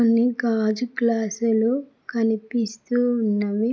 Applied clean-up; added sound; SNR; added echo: none; none; none; none.